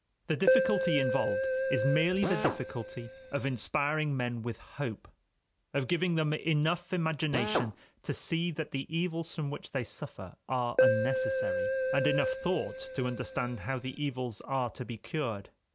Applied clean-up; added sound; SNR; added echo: none; Drill + Keyboard (musical); -2 dB; none.